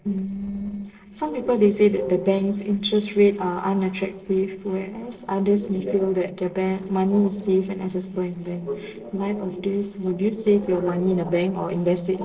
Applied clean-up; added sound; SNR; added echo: neural separator model SepFormer DNS4.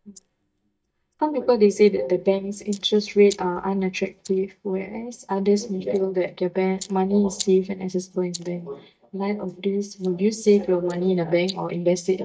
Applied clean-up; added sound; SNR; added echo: neural mask model DeepFilterNet 3.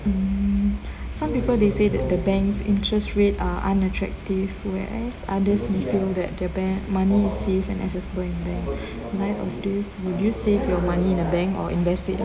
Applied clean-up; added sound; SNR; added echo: none; none; none; none.